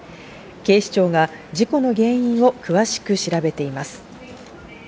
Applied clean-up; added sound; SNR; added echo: none; none; none; none.